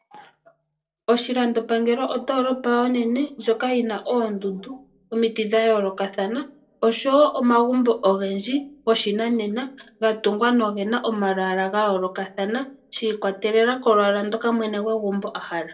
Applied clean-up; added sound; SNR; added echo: none; none; none; reverberation time 0.2 s.